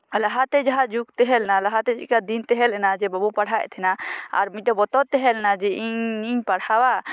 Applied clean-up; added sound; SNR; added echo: neural mask model Resemble Enhance denoiser.